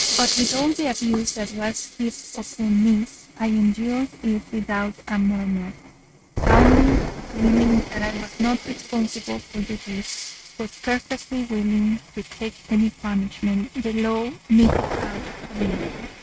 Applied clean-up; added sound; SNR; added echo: neural mask model RNNoise.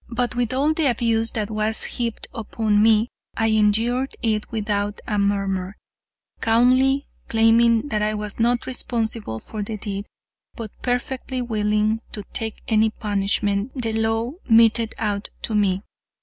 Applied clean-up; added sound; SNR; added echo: none; none; none; none.